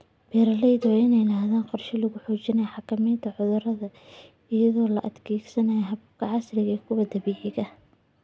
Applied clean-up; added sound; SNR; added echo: none; Cowbell; 18 dB; none.